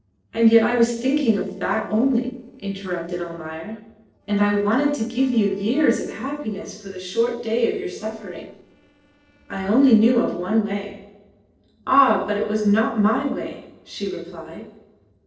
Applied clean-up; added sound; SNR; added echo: neural separator model SepFormer DNS4.